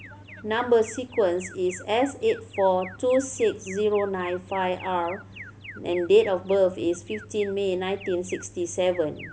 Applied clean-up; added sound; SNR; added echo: none; Alarm; 19 dB; none.